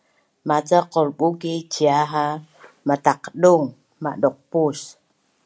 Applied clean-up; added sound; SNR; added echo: none; none; none; none.